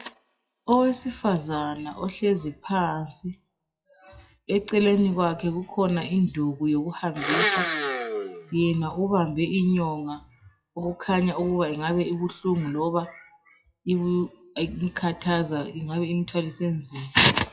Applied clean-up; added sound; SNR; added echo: classical method WPE with log-MMSE.